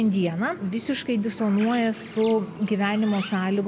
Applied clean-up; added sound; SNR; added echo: none; Bird; 18 dB; none.